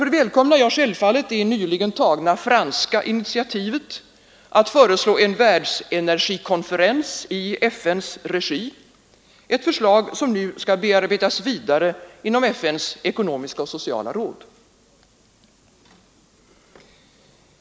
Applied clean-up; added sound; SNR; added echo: none; none; none; none.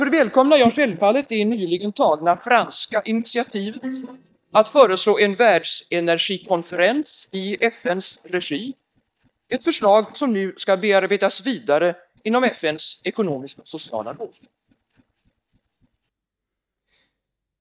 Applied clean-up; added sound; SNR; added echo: neural mask model DeepFilterNet 3.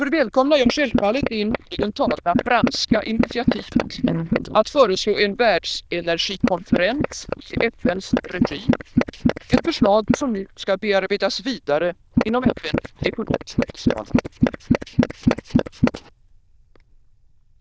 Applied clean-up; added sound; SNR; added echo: neural diffusion model UNIVERSE++.